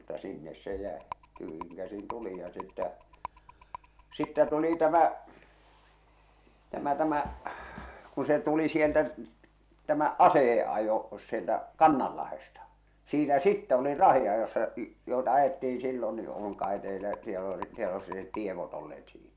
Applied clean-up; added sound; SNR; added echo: none; Rattle; 17 dB; none.